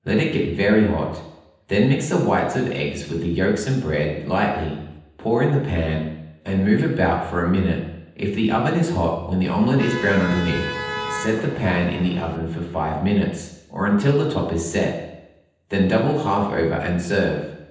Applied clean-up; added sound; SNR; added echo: none; Motor vehicle (road); 9 dB; reverberation time 0.9 s.